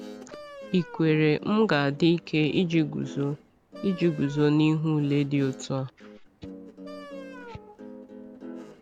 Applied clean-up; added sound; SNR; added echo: none; Guitar + Wind instrument, woodwind instrument; 16 dB; none.